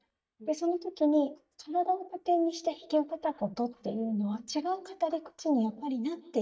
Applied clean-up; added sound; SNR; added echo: neural mask model DeepFilterNet 3.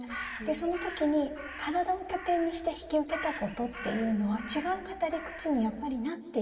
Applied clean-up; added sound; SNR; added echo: none; Crow; 12 dB; reverberation time 1.7 s.